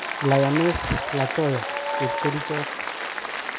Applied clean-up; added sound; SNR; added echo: none; Applause; 3 dB; none.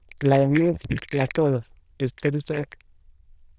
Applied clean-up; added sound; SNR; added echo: neural diffusion model UNIVERSE++.